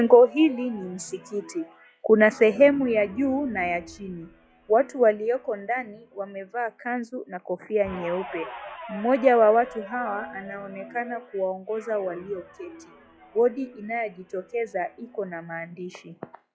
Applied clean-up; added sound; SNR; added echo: classical method log-MMSE.